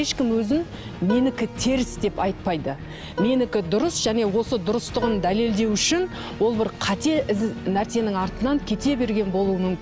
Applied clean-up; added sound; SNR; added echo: none; Plucked string instrument; 15 dB; none.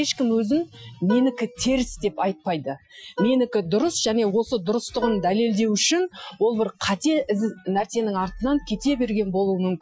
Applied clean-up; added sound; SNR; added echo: classical method Wiener filter.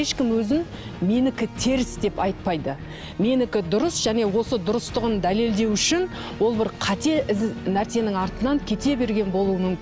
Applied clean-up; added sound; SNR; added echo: none; none; none; none.